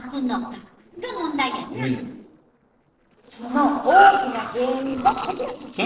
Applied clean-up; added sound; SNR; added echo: neural separator model SepFormer DNS4.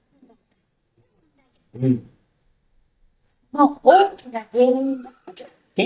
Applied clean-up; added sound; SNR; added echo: neural mask model DeepFilterNet 3.